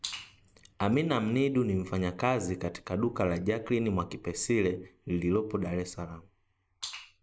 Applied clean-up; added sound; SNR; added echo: none; none; none; none.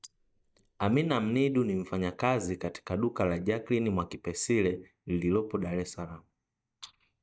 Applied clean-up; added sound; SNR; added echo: neural mask model DeepFilterNet 3.